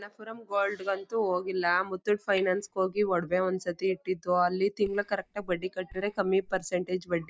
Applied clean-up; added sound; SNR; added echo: neural mask model DeepFilterNet 3.